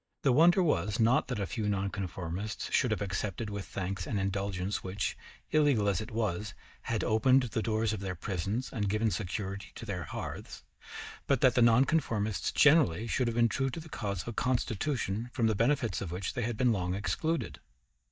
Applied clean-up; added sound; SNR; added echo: neural mask model DeepFilterNet 3.